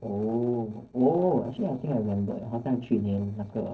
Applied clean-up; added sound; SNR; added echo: neural separator model SepFormer DNS4.